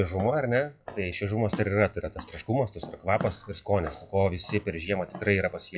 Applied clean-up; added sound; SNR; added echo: classical method WPE with log-MMSE.